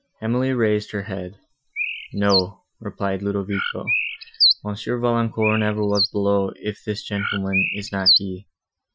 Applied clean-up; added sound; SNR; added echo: classical method Wiener filter.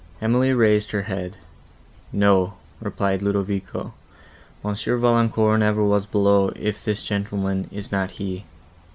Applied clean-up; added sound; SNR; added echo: none; none; none; none.